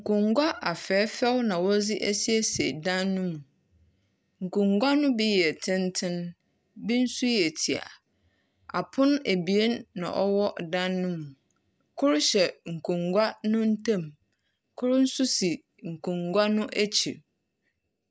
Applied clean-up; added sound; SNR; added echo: none; none; none; none.